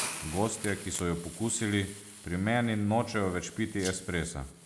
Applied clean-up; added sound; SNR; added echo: none; Rattle (instrument) + Hiss; 11 dB; none.